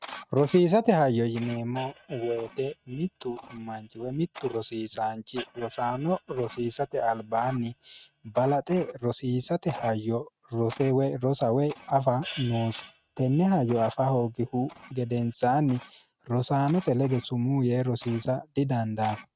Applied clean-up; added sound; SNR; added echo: neural mask model RNNoise.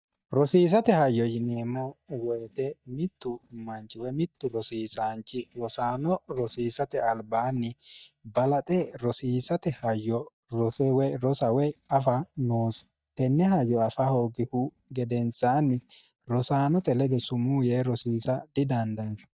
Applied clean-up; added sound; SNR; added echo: neural mask model DeepFilterNet 3.